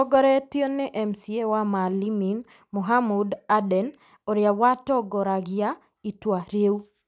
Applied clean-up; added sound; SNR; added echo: none; none; none; none.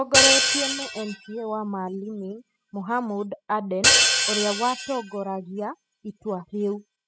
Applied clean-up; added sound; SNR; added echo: classical method spectral subtraction.